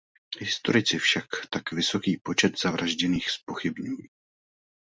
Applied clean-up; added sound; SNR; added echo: none; none; none; none.